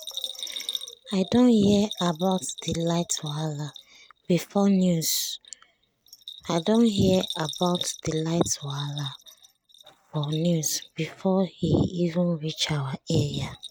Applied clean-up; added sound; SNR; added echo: neural mask model RNNoise.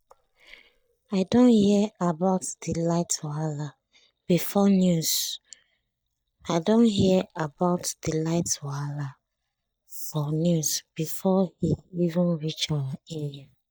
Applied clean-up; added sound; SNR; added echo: neural mask model DeepFilterNet 3.